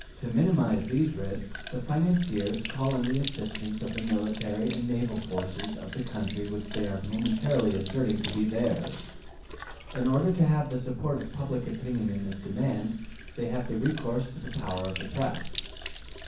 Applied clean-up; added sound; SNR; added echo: none; Sink (filling or washing); 9 dB; reverberation time 0.6 s.